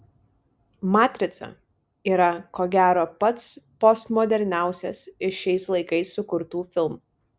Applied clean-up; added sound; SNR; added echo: none; none; none; none.